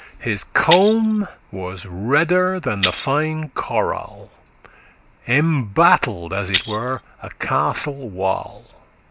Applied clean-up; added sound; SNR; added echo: none; Shatter; 10 dB; none.